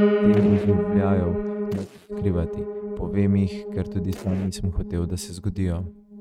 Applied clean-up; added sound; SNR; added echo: neural mask model RNNoise.